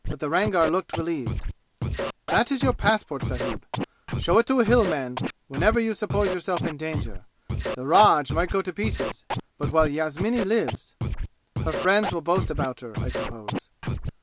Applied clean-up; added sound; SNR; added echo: none; Scratching (performance technique); 5 dB; none.